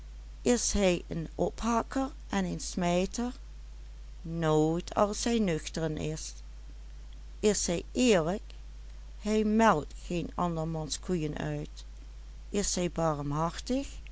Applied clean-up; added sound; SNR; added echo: none; none; none; none.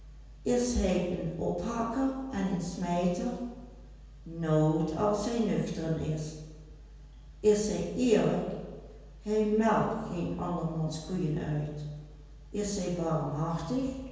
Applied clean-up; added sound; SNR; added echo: none; none; none; reverberation time 1.2 s.